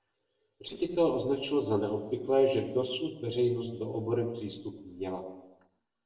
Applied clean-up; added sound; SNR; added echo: neural separator model SepFormer DNS4.